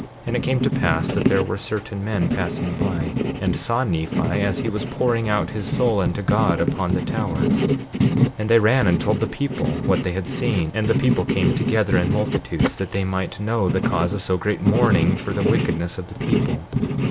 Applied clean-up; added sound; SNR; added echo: none; Writing; 1 dB; reverberation time 0.4 s.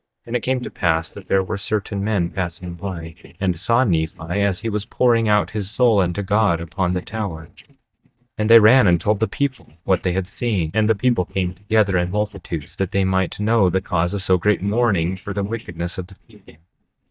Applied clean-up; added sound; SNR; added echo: neural mask model DeepFilterNet 3.